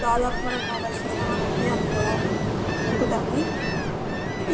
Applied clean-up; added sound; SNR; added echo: none; Ocean; -3 dB; reverberation time 2.0 s.